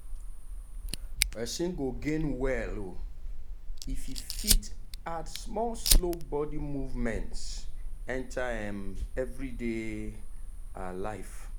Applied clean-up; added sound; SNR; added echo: none; Fire; -5 dB; none.